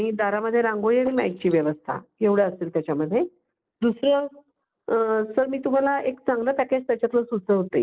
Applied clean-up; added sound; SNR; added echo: neural separator model SepFormer DNS4.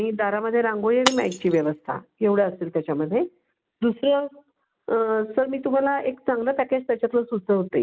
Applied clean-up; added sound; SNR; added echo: none; Shatter; 11 dB; none.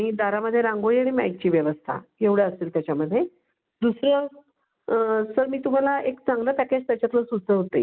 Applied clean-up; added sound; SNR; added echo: none; none; none; none.